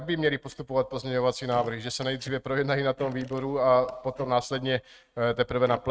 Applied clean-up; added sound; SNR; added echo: neural mask model RNNoise.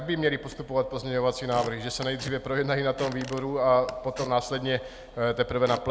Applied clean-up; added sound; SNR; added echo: none; Squeak / Wood; 17 dB; none.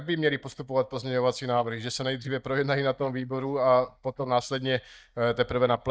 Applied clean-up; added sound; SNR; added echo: neural mask model DeepFilterNet 3.